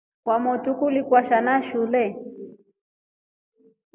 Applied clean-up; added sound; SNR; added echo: none; none; none; none.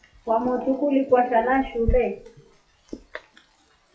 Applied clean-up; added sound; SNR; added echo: classical method WPE with log-MMSE.